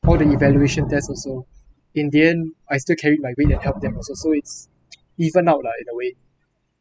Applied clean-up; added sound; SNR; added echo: classical method spectral subtraction.